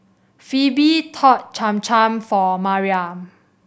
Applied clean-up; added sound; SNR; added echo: none; none; none; none.